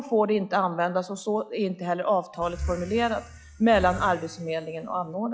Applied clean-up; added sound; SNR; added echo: classical method log-MMSE.